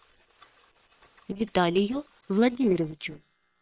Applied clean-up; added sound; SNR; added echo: neural separator model SepFormer WHAM!.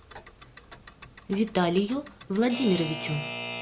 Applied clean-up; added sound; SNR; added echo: none; Alarm / Clock; 11 dB; none.